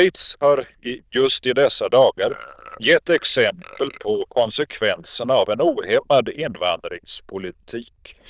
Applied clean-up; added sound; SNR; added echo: neural diffusion model UNIVERSE++.